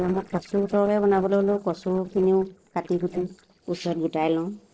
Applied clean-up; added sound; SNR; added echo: neural separator model SepFormer DNS4.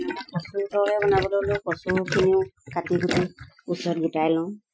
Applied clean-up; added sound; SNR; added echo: classical method Wiener filter.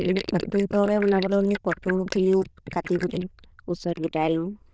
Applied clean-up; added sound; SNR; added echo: neural diffusion model UNIVERSE++.